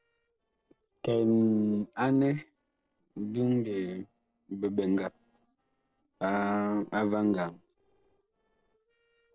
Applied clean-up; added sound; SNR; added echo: neural separator model SepFormer DNS4.